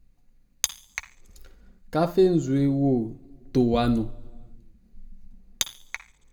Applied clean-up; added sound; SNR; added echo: none; none; none; reverberation time 0.6 s.